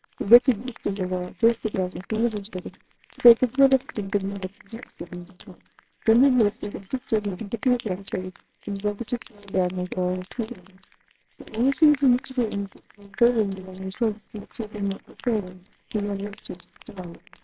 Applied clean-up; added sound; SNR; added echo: neural separator model SepFormer WHAMR!.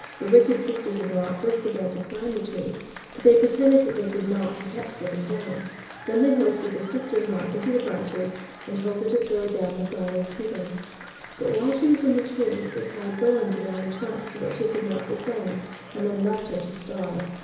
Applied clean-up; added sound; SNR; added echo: none; Applause / Crowd; 18 dB; reverberation time 1.0 s.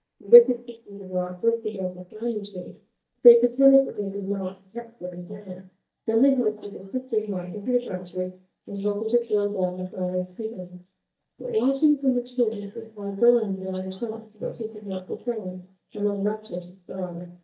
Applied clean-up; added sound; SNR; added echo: neural mask model DeepFilterNet 3.